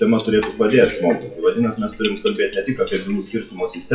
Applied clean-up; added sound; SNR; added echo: classical method WPE with log-MMSE.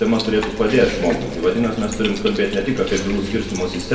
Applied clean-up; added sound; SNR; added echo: none; Bathtub (filling or washing); 13 dB; reverberation time 1.9 s.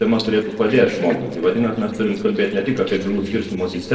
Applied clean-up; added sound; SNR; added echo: neural separator model SepFormer DNS4.